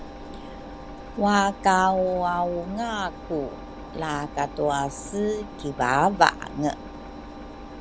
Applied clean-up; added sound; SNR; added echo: none; Engine; 13 dB; none.